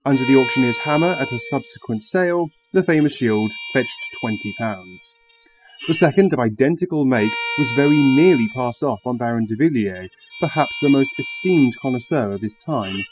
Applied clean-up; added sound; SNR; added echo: classical method spectral subtraction.